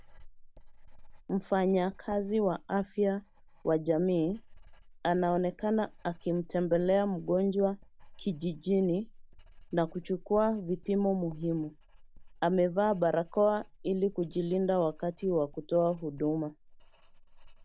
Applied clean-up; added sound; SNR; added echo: none; Writing; 19 dB; none.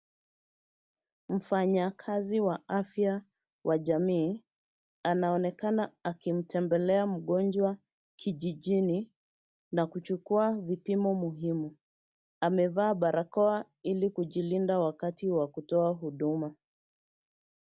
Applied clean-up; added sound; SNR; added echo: none; none; none; none.